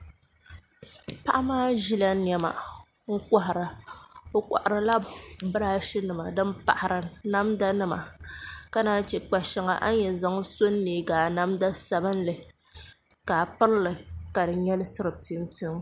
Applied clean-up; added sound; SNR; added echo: none; none; none; none.